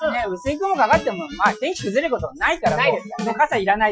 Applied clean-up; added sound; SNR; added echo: classical method Wiener filter.